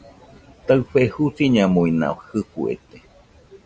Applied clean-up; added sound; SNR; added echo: none; none; none; none.